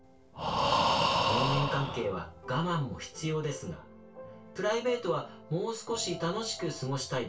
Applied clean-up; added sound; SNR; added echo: none; Breathing; -3 dB; reverberation time 0.2 s.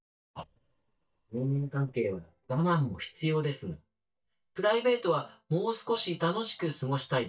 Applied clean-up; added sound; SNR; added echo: neural mask model DeepFilterNet 3.